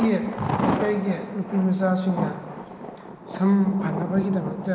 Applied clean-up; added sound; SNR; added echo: none; Thunder; 6 dB; none.